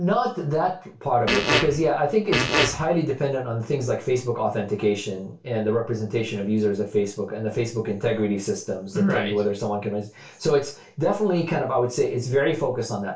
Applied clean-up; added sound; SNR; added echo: none; Fart; -1 dB; reverberation time 0.3 s.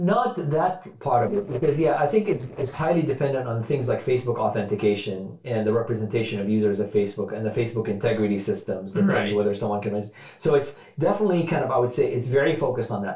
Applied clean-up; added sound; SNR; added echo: neural separator model SepFormer DNS4.